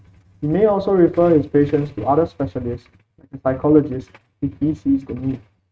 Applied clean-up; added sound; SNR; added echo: neural mask model RNNoise.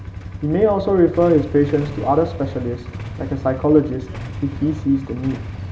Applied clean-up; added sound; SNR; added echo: none; Idling / Engine starting / Motorcycle / Accelerating, revving, vroom; 10 dB; none.